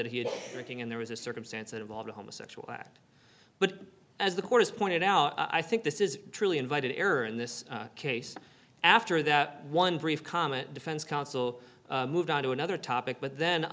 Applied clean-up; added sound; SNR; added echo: none; none; none; none.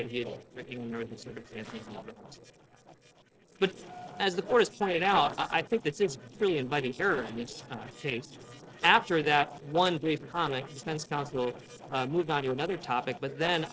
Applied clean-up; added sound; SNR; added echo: neural separator model SepFormer DNS4.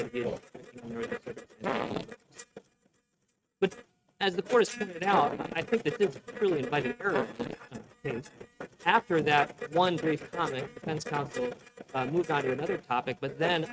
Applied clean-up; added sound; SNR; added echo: neural mask model RNNoise.